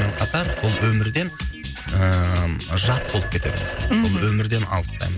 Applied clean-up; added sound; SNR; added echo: none; Telephone; 13 dB; none.